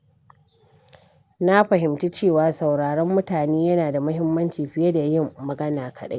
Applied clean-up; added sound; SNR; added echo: none; none; none; none.